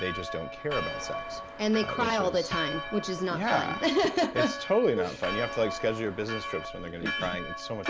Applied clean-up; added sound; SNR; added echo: none; Church bell; 7 dB; none.